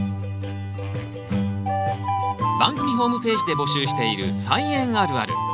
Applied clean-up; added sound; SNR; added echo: none; none; none; none.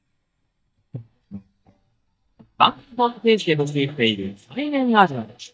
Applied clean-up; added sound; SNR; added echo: neural mask model DeepFilterNet 3.